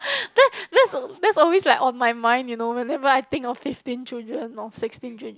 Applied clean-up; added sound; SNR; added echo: none; none; none; none.